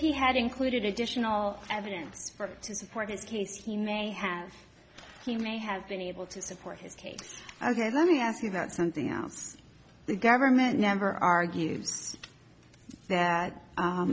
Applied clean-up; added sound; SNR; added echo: none; none; none; none.